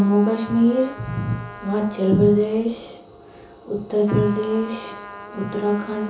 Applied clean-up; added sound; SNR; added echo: none; Trumpet; 17 dB; reverberation time 0.8 s.